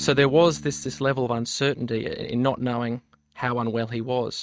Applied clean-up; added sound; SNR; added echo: neural mask model RNNoise.